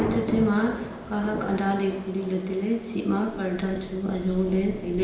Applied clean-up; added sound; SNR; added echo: none; Thunder / Rain; 9 dB; reverberation time 1.1 s.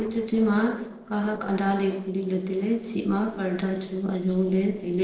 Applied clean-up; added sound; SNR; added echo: neural separator model SepFormer DNS4.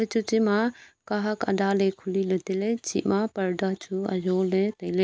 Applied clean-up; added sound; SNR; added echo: none; none; none; none.